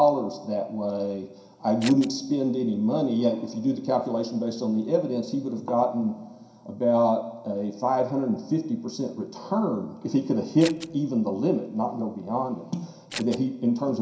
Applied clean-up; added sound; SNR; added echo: none; Scissors; 12 dB; reverberation time 0.5 s.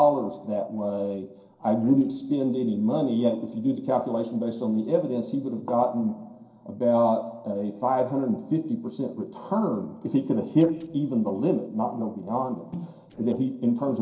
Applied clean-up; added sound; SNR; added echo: neural separator model SepFormer DNS4.